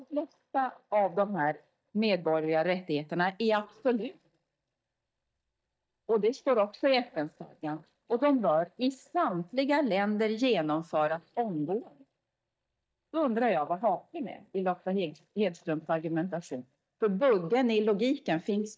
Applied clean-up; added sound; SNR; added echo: neural mask model DeepFilterNet 3.